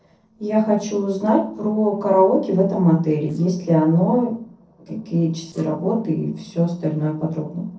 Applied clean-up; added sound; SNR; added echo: neural separator model SepFormer DNS4.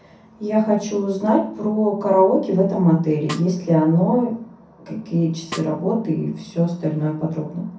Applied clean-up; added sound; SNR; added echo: none; Snare drum; 18 dB; reverberation time 0.6 s.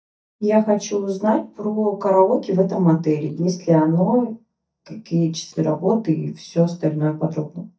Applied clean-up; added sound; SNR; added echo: neural mask model DeepFilterNet 3.